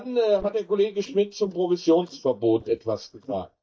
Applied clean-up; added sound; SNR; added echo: neural mask model DeepFilterNet 3.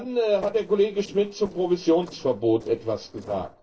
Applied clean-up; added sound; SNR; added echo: neural separator model SepFormer DNS4.